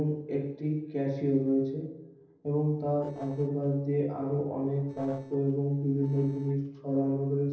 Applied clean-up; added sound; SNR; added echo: neural separator model SepFormer DNS4.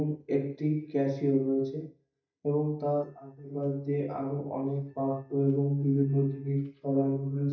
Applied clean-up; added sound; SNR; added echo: neural mask model DeepFilterNet 3.